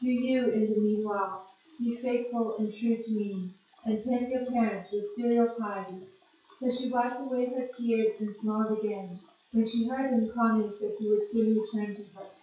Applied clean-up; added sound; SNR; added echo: classical method WPE with log-MMSE.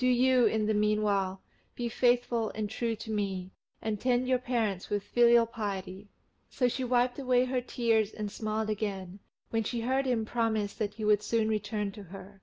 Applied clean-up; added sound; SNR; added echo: none; none; none; none.